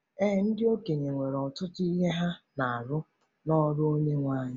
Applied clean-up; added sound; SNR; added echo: none; none; none; none.